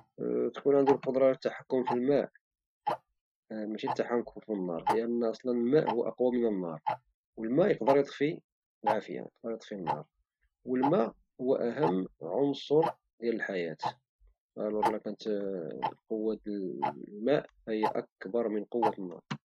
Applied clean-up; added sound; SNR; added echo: classical method Wiener filter.